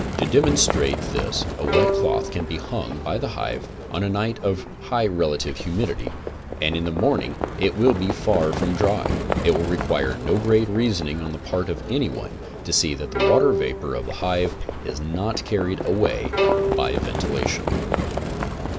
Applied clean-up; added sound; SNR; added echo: none; Bowed string instrument + Livestock, farm animals, working animals; 2 dB; none.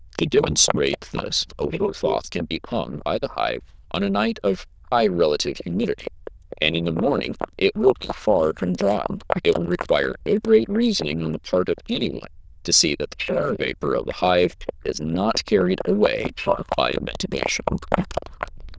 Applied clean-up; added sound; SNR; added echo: neural diffusion model UNIVERSE++.